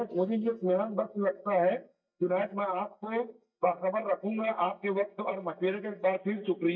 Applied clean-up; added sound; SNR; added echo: neural mask model DeepFilterNet 3.